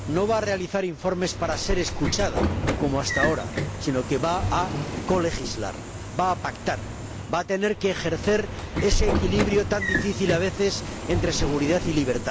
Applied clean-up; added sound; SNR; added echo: none; Sliding door / Train; 4 dB; none.